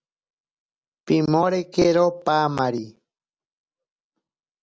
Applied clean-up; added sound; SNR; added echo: none; none; none; none.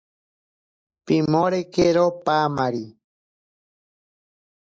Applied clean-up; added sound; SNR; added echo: neural mask model Resemble Enhance denoiser.